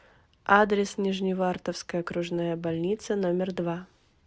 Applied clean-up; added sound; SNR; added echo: none; none; none; none.